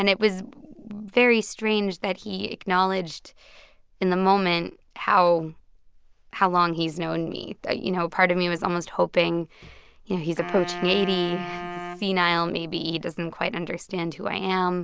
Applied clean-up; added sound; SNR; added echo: none; Wind instrument, woodwind instrument; 11 dB; none.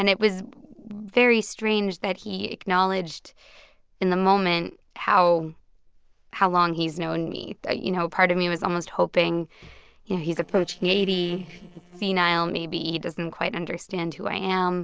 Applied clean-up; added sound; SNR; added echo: neural separator model SepFormer DNS4.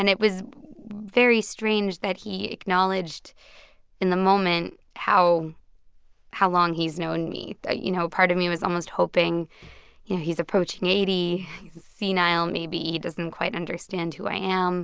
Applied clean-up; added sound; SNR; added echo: none; none; none; none.